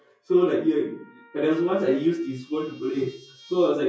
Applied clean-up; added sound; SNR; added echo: classical method WPE with log-MMSE.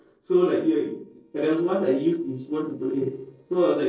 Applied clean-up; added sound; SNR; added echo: neural separator model SepFormer DNS4.